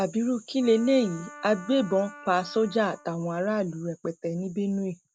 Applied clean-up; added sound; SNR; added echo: none; Wind instrument, woodwind instrument; 20 dB; none.